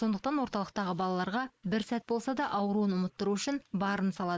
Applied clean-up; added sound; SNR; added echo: neural mask model Resemble Enhance denoiser.